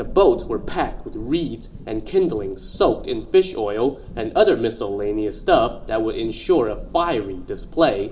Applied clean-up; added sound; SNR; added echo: none; Thunder / Rain; 14 dB; reverberation time 1.3 s.